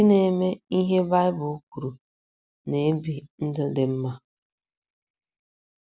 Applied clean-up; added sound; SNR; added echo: none; none; none; none.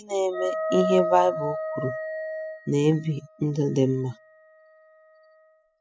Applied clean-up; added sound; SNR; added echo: classical method spectral subtraction.